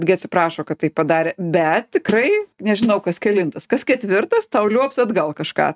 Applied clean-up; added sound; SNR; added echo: neural mask model RNNoise.